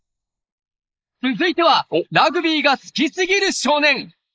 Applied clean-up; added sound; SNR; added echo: neural mask model Resemble Enhance denoiser.